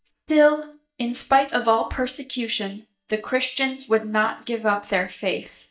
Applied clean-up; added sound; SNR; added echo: neural mask model DeepFilterNet 3.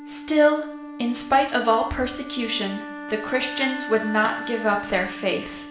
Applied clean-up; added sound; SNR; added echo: none; Wind instrument, woodwind instrument; 11 dB; reverberation time 0.7 s.